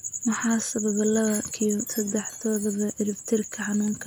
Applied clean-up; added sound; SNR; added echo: none; Door / Chime; 18 dB; none.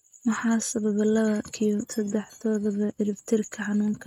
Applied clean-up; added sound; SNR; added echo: neural mask model RNNoise.